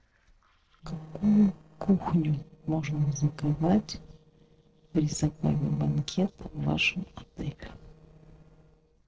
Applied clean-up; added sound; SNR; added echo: neural separator model SepFormer DNS4.